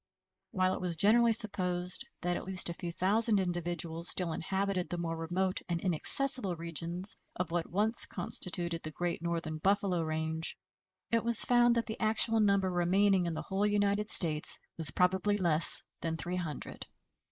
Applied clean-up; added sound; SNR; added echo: neural mask model Resemble Enhance denoiser.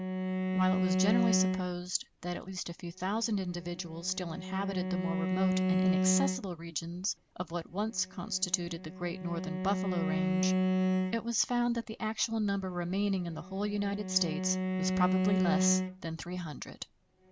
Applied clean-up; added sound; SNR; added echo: none; Bowed string instrument; -1 dB; none.